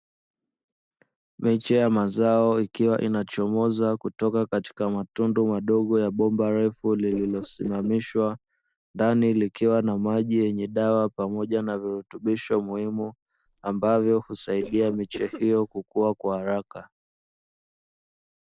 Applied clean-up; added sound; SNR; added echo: neural separator model SepFormer DNS4.